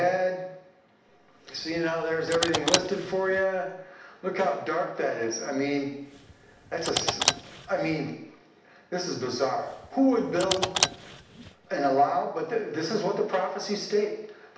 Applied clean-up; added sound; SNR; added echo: none; Car; 5 dB; reverberation time 0.8 s.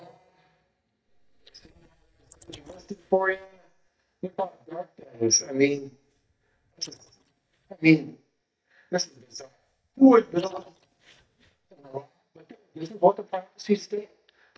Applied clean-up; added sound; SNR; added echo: neural mask model DeepFilterNet 3.